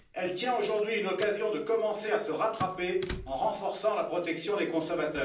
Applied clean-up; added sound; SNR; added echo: none; Keys jangling; 17 dB; reverberation time 0.6 s.